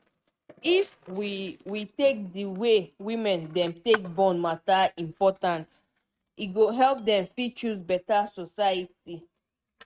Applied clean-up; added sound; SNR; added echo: neural mask model RNNoise.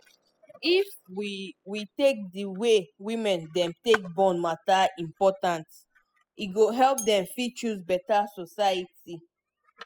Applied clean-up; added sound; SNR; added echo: classical method spectral subtraction.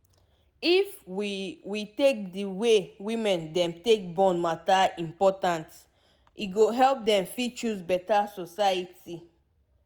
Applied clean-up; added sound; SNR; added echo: none; none; none; none.